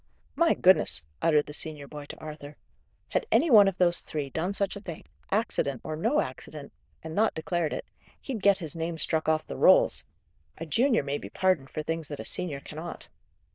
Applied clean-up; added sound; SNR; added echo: neural diffusion model UNIVERSE++.